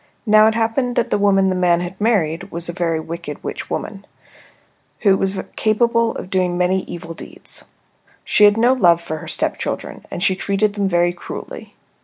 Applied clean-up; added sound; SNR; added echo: none; none; none; none.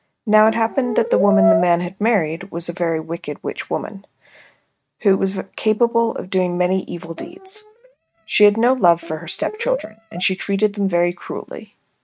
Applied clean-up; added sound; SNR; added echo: neural mask model RNNoise.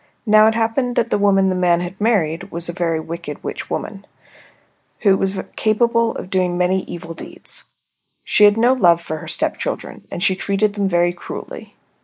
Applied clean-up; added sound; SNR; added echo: neural mask model Resemble Enhance denoiser.